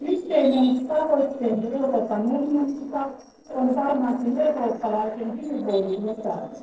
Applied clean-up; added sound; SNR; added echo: neural separator model SepFormer DNS4.